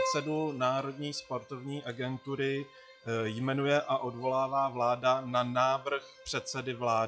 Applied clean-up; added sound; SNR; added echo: classical method log-MMSE.